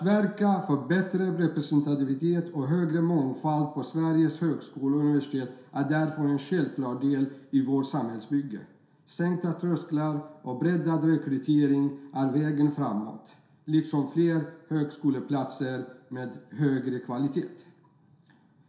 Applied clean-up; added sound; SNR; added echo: none; none; none; reverberation time 0.7 s.